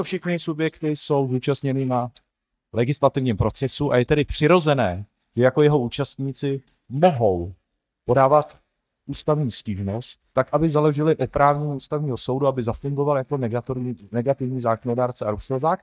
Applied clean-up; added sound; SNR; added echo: neural mask model DeepFilterNet 3.